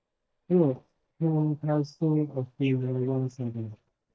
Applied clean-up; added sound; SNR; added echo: neural mask model DeepFilterNet 3.